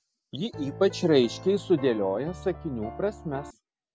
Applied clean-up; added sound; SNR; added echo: none; Piano; 14 dB; none.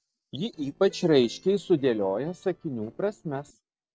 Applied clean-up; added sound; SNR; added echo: neural separator model SepFormer DNS4.